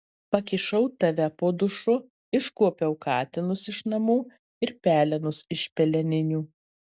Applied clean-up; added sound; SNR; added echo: none; none; none; none.